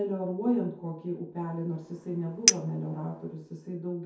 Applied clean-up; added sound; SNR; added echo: none; Chink, clink; 0 dB; reverberation time 0.6 s.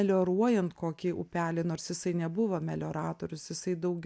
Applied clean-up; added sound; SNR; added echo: none; none; none; none.